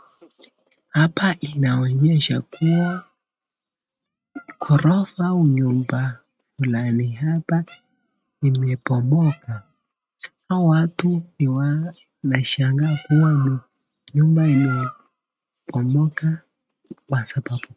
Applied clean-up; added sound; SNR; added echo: neural mask model RNNoise.